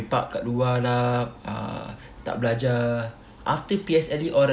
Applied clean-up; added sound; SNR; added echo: none; none; none; none.